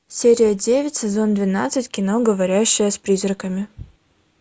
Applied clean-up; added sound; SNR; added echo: none; none; none; none.